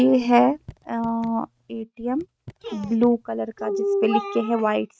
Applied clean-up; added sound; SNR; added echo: neural mask model RNNoise.